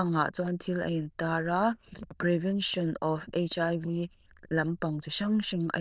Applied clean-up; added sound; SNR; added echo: neural diffusion model UNIVERSE++.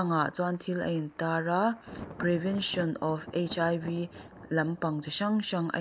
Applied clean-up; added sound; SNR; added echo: none; Thunder; 17 dB; none.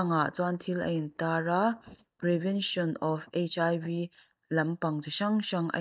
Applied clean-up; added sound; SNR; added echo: neural mask model DeepFilterNet 3.